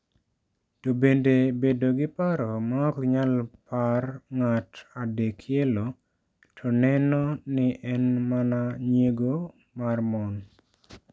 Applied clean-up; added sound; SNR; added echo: none; none; none; none.